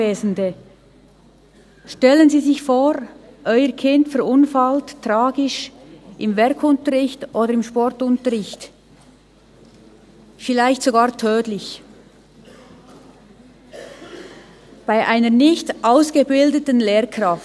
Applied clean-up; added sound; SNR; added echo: none; none; none; none.